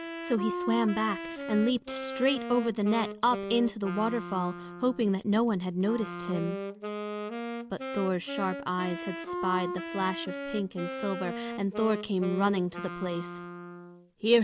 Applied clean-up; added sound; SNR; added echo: none; Wind instrument, woodwind instrument; 7 dB; none.